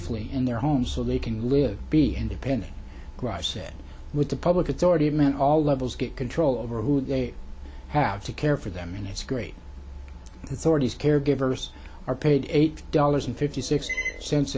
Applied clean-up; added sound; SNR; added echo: none; none; none; none.